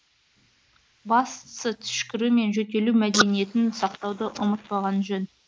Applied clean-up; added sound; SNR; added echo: neural mask model Resemble Enhance denoiser.